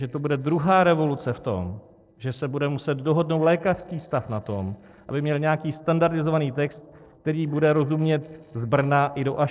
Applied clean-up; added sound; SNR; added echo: neural separator model SepFormer DNS4.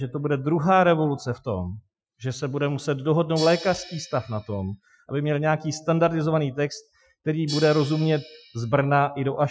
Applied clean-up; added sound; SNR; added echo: classical method Wiener filter.